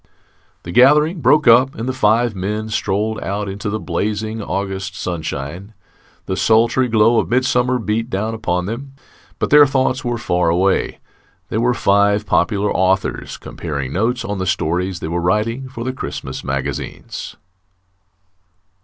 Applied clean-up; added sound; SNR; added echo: none; none; none; none.